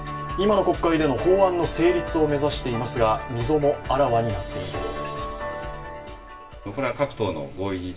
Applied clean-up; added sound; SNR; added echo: none; none; none; reverberation time 0.2 s.